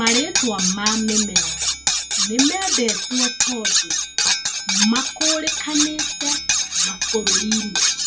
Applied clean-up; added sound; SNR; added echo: none; Cutlery, silverware; -4 dB; reverberation time 0.2 s.